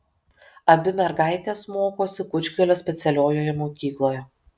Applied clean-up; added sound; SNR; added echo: none; none; none; none.